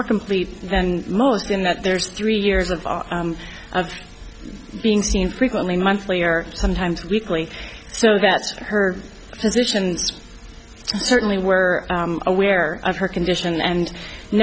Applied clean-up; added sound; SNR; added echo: none; none; none; none.